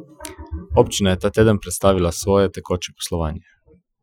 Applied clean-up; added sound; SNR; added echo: classical method Wiener filter.